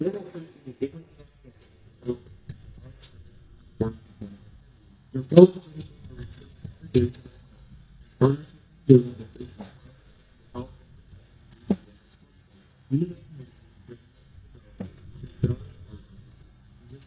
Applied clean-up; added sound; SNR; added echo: neural mask model DeepFilterNet 3.